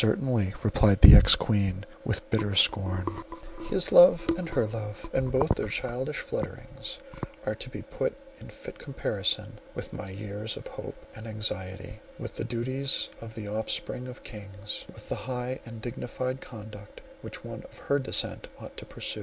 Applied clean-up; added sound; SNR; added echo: none; none; none; none.